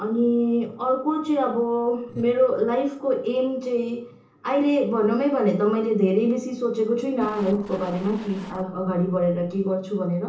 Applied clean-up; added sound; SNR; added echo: neural separator model SepFormer DNS4.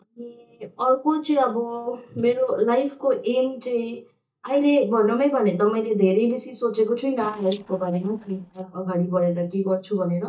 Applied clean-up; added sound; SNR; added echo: neural mask model DeepFilterNet 3.